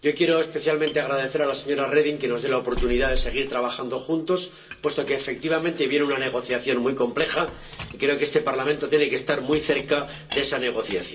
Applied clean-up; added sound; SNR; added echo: none; Chink, clink; 20 dB; reverberation time 0.2 s.